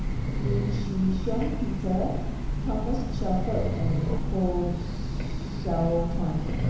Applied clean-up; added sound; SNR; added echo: none; Train; -2 dB; reverberation time 1.0 s.